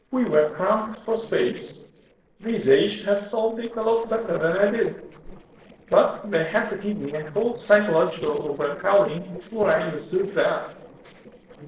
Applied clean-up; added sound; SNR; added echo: neural separator model SepFormer DNS4.